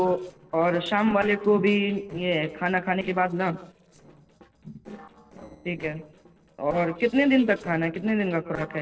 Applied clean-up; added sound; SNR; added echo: neural separator model SepFormer DNS4.